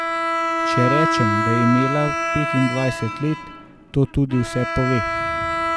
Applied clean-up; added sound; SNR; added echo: none; Bowed string instrument; 1 dB; none.